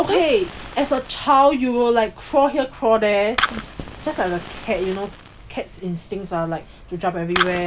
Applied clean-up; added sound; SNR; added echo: none; Fire; 10 dB; none.